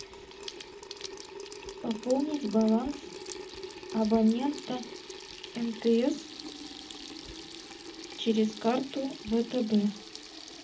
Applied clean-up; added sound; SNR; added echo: none; Sink (filling or washing) / Water tap, faucet; 12 dB; reverberation time 0.4 s.